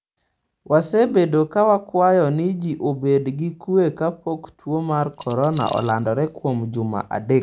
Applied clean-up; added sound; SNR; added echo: none; Keys jangling; 12 dB; none.